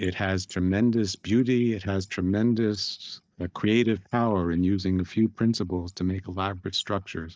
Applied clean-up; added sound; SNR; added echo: neural mask model DeepFilterNet 3.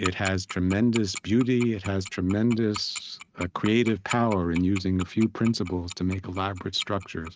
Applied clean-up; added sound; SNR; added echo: neural mask model RNNoise.